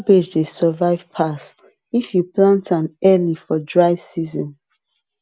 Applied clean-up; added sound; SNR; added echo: none; none; none; none.